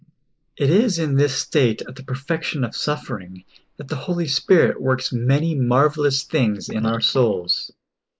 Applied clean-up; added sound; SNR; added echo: neural mask model Resemble Enhance denoiser.